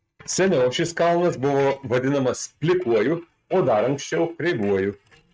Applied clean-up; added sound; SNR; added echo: neural mask model RNNoise.